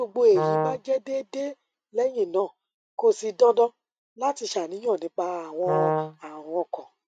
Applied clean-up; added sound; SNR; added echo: neural mask model RNNoise.